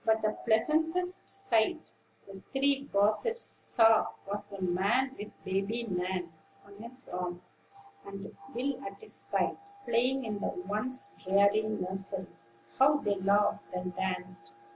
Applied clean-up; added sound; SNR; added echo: none; none; none; none.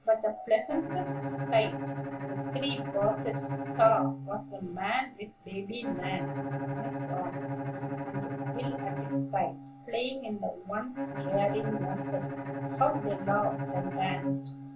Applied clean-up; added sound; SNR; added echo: none; Bowed string instrument; 3 dB; reverberation time 0.2 s.